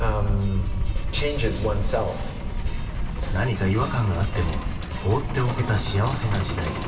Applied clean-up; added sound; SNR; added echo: none; Truck; 1 dB; reverberation time 2.2 s.